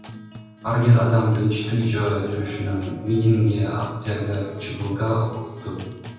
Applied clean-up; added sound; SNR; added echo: none; Acoustic guitar; 17 dB; reverberation time 1.2 s.